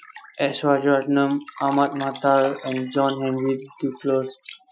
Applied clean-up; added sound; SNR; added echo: classical method Wiener filter.